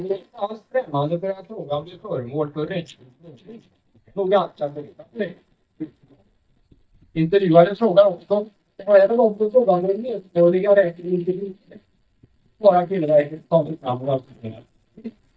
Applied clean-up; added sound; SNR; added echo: neural mask model DeepFilterNet 3.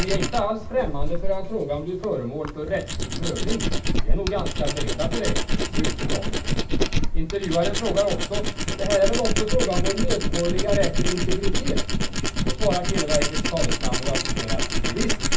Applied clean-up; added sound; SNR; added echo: none; Tools; -5 dB; reverberation time 0.2 s.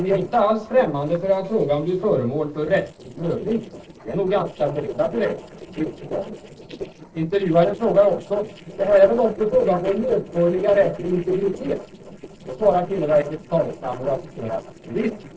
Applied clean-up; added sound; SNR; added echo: neural separator model SepFormer DNS4.